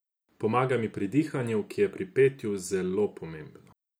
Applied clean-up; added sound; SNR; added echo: none; none; none; none.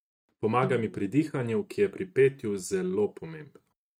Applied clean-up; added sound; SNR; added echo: neural mask model RNNoise.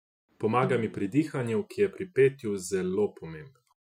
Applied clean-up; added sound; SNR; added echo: classical method Wiener filter.